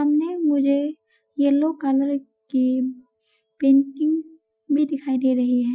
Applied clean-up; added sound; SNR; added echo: classical method Wiener filter.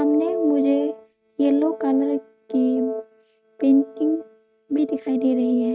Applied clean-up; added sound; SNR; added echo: neural mask model RNNoise.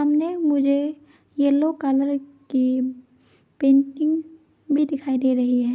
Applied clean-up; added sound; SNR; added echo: none; none; none; none.